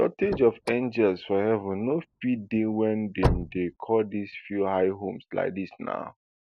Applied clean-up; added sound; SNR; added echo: none; Slam / Car; 7 dB; none.